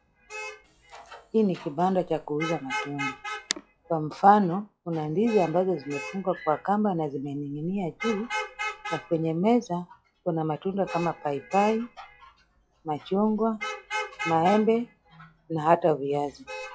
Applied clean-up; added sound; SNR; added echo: classical method log-MMSE.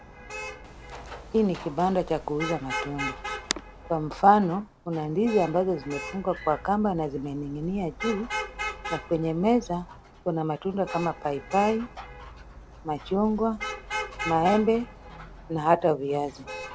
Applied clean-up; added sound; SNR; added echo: none; Traffic noise, roadway noise / Vehicle horn, car horn, honking; 11 dB; none.